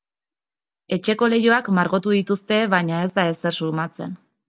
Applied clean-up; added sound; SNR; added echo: none; none; none; none.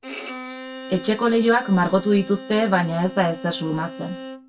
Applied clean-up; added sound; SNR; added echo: none; Bowed string instrument; 14 dB; reverberation time 0.2 s.